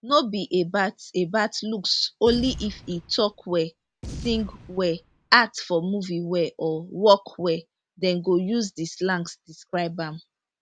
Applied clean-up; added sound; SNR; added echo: none; Boom; 15 dB; none.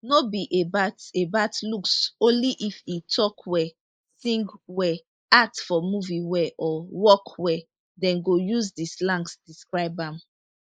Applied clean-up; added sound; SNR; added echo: neural mask model Resemble Enhance denoiser.